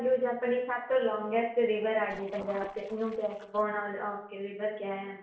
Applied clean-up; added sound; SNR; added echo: neural separator model SepFormer DNS4.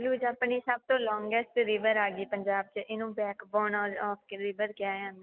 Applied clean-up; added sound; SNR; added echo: none; none; none; none.